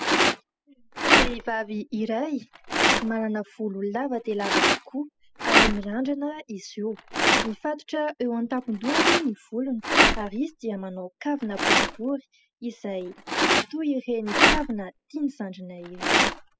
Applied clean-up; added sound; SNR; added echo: classical method spectral subtraction.